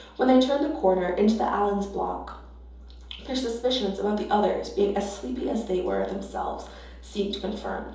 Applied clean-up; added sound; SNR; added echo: none; none; none; reverberation time 2.8 s.